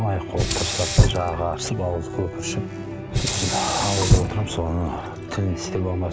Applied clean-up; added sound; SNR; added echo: none; Sink (filling or washing); 0 dB; none.